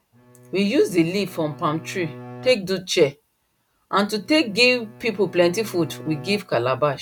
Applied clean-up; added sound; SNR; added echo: none; Bowed string instrument; 19 dB; none.